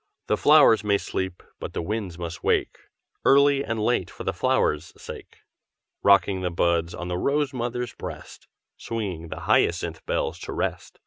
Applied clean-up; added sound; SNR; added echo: none; none; none; none.